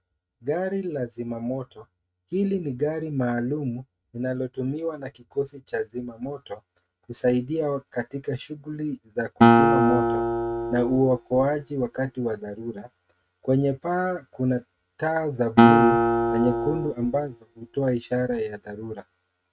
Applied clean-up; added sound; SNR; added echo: neural mask model RNNoise.